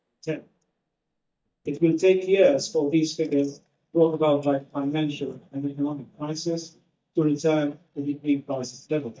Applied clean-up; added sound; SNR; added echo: neural mask model DeepFilterNet 3.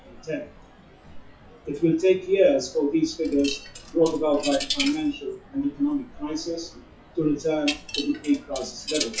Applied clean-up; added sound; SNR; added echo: classical method WPE with log-MMSE.